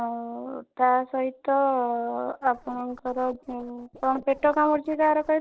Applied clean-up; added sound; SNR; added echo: neural separator model SepFormer DNS4.